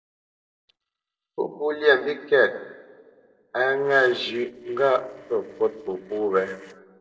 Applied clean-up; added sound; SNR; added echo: neural separator model SepFormer DNS4.